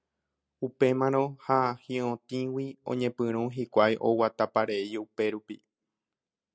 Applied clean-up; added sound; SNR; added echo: none; none; none; none.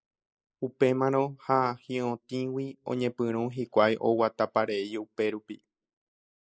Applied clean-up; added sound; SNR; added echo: neural mask model Resemble Enhance denoiser.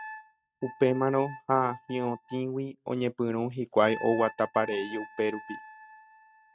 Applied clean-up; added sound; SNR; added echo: neural mask model RNNoise.